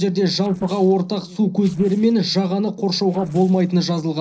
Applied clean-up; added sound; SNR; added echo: neural separator model SepFormer DNS4.